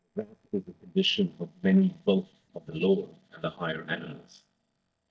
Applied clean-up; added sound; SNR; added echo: neural mask model DeepFilterNet 3.